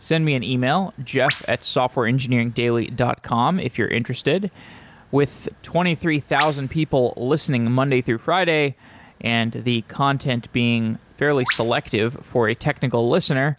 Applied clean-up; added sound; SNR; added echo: none; Bird vocalization, bird call, bird song; 14 dB; none.